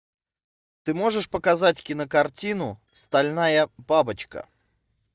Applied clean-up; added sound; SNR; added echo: neural mask model DeepFilterNet 3.